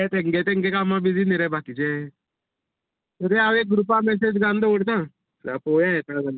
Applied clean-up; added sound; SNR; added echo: none; none; none; none.